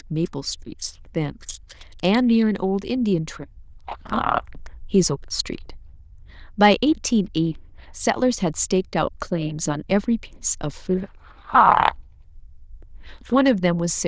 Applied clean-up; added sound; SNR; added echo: neural diffusion model UNIVERSE++.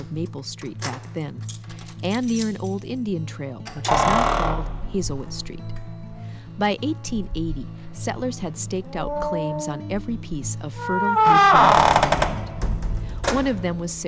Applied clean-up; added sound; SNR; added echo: none; Keys jangling; -4 dB; none.